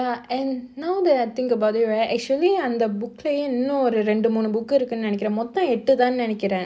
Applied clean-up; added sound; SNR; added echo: none; none; none; none.